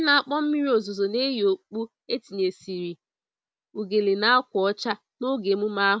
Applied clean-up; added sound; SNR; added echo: none; none; none; none.